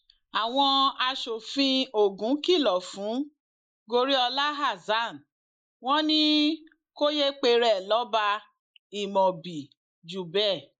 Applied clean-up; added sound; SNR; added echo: neural mask model Resemble Enhance denoiser.